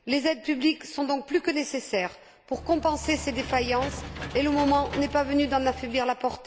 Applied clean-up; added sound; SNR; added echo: none; Engine / Mechanisms; 11 dB; none.